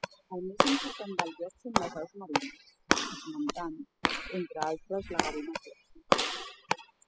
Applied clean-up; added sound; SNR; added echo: classical method spectral subtraction.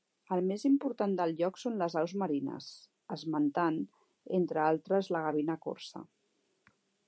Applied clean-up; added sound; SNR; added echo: none; none; none; none.